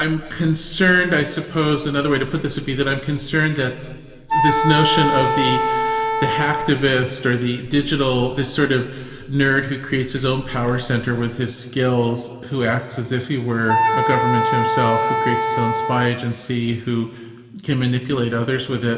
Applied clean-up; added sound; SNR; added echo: none; Wind instrument, woodwind instrument; 0 dB; reverberation time 1.9 s.